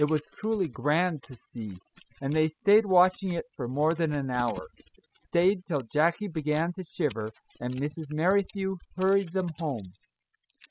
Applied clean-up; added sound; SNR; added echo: classical method spectral subtraction.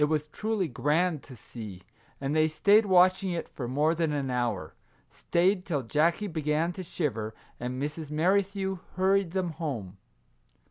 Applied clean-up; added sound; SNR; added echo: none; none; none; none.